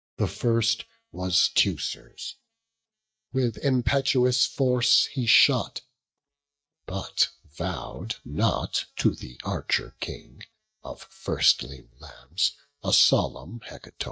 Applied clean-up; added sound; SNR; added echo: neural mask model DeepFilterNet 3.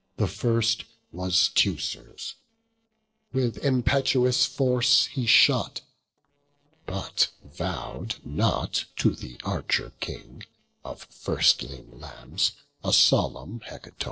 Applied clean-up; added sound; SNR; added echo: neural separator model SepFormer DNS4.